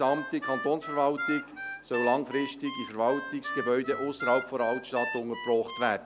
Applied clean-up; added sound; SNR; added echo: none; Harmonica; 8 dB; none.